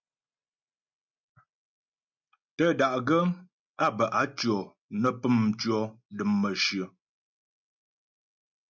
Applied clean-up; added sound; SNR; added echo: none; none; none; none.